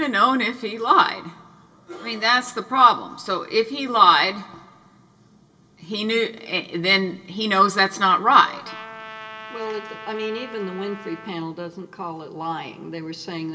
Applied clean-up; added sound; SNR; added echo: none; Trumpet; 16 dB; reverberation time 0.2 s.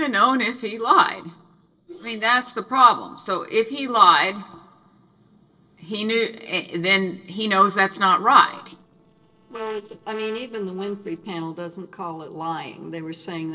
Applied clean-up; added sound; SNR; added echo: neural separator model SepFormer DNS4.